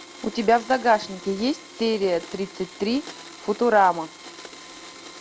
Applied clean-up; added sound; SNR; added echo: none; Domestic sounds, home sounds; 17 dB; none.